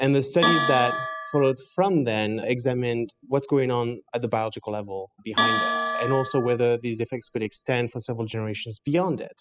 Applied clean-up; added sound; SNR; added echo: classical method spectral subtraction.